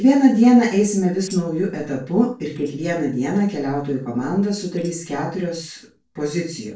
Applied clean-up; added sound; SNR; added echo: neural separator model SepFormer DNS4.